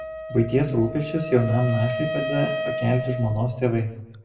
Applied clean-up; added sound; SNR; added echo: none; Wind instrument, woodwind instrument; 7 dB; reverberation time 0.7 s.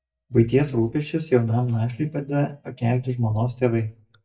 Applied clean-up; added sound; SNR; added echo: neural mask model DeepFilterNet 3.